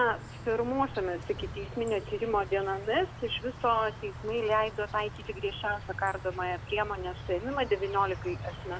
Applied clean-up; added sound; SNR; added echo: none; Insect; 11 dB; none.